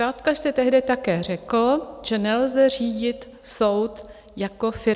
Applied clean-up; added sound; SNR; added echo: none; none; none; none.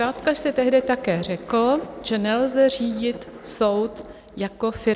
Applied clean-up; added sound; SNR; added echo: none; Thunder; 19 dB; none.